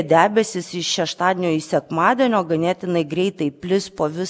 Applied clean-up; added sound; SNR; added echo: none; none; none; none.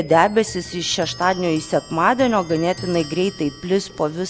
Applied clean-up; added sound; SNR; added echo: none; Clock; 17 dB; none.